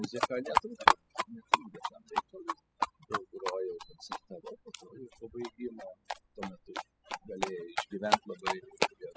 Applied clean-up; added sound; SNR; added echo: classical method spectral subtraction.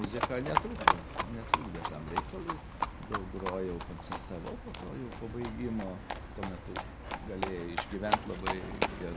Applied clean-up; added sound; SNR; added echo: none; Livestock, farm animals, working animals; -4 dB; none.